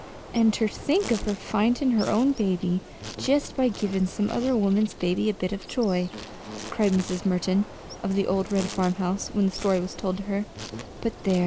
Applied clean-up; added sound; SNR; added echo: none; Insect; 14 dB; none.